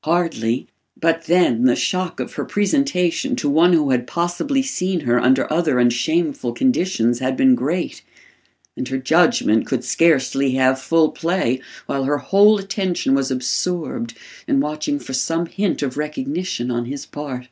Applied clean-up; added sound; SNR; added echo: none; none; none; none.